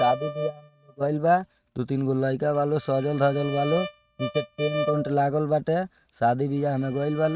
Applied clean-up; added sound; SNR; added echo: neural mask model RNNoise.